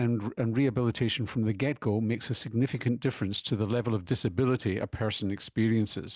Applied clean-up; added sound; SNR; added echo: none; none; none; none.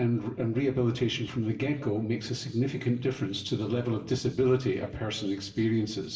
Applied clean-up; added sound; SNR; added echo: none; none; none; reverberation time 1.0 s.